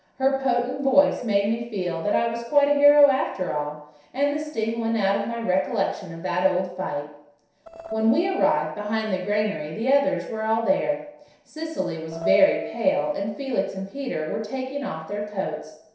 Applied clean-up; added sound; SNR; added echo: neural separator model SepFormer DNS4.